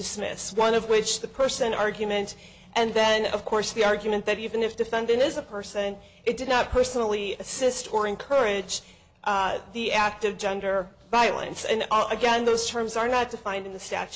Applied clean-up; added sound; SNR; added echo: none; none; none; none.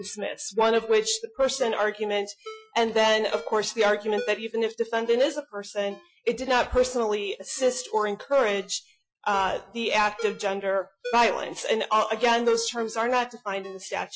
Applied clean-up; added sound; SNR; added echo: classical method Wiener filter.